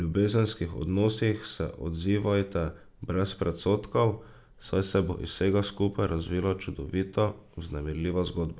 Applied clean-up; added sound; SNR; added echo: none; none; none; none.